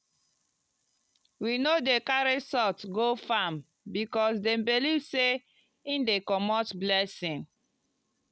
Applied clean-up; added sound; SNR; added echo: none; none; none; none.